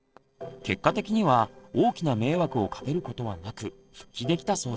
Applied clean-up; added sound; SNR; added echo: neural separator model SepFormer DNS4.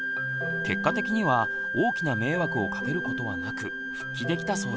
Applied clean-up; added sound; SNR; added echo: none; Wind instrument, woodwind instrument; 3 dB; none.